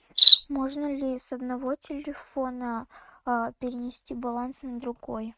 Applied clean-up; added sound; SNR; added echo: neural mask model RNNoise.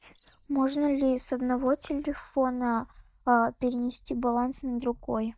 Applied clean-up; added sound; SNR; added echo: neural mask model DeepFilterNet 3.